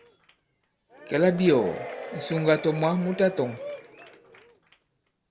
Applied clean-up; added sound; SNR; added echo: none; Applause / Crowd / Cheering; 13 dB; none.